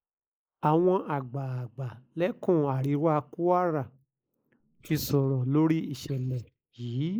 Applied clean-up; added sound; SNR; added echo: neural mask model Resemble Enhance denoiser.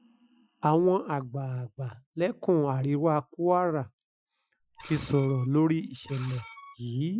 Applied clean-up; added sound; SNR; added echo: classical method Wiener filter.